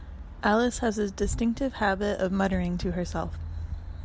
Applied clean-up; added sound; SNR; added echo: none; none; none; none.